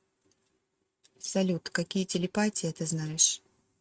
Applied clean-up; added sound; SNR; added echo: neural mask model RNNoise.